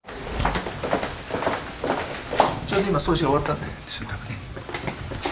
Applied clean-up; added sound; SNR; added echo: none; none; none; none.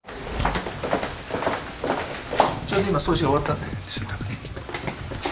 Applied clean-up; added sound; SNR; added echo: none; Drum kit; 9 dB; none.